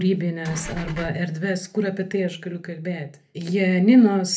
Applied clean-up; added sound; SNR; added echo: none; Engine / Car; 11 dB; reverberation time 0.3 s.